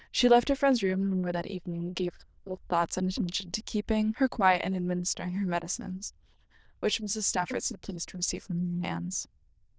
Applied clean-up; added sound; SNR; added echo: neural diffusion model UNIVERSE++.